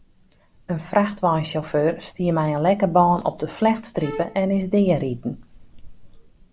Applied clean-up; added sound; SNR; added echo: none; Bowed string instrument; 15 dB; none.